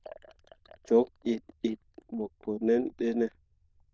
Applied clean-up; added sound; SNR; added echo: neural diffusion model UNIVERSE++.